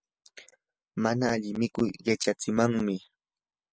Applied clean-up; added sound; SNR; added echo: none; none; none; none.